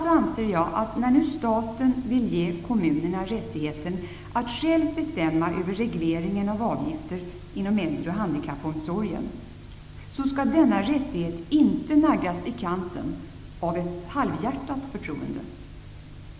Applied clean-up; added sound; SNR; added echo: none; none; none; none.